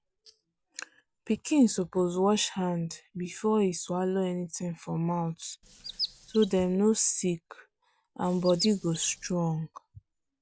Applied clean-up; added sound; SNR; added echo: none; Chirp, tweet; 10 dB; none.